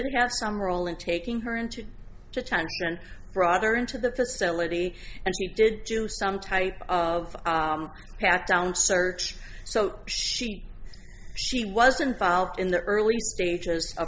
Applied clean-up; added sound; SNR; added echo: none; none; none; none.